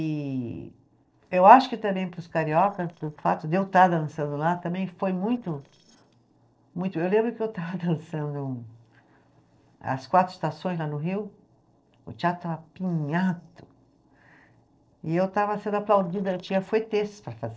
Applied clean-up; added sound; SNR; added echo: neural separator model SepFormer DNS4.